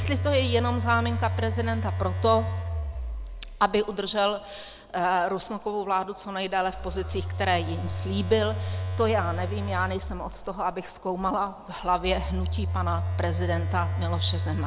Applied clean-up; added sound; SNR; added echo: none; Telephone; 2 dB; none.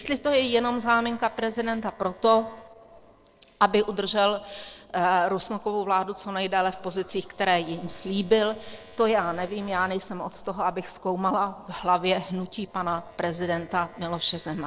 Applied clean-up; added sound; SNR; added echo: neural separator model SepFormer DNS4.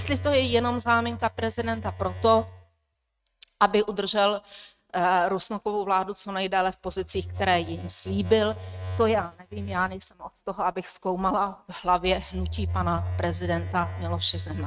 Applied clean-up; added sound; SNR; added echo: neural mask model RNNoise.